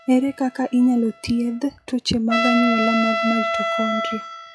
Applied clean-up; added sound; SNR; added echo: classical method log-MMSE.